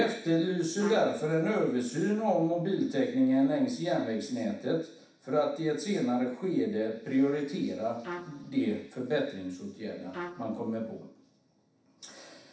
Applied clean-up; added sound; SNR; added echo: none; Trumpet; 13 dB; reverberation time 0.7 s.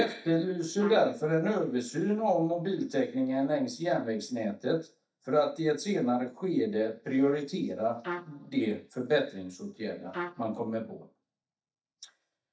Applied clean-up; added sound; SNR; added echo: neural mask model DeepFilterNet 3.